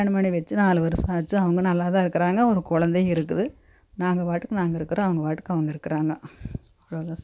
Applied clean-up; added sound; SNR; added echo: none; none; none; none.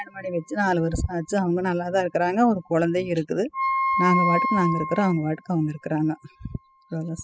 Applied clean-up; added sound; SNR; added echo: classical method spectral subtraction.